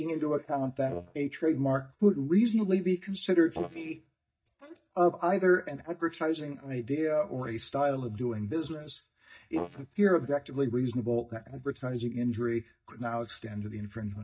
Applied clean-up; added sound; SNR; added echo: neural mask model DeepFilterNet 3.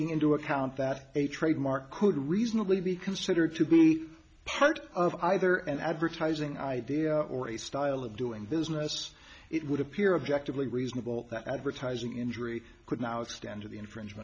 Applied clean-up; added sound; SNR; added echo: none; none; none; none.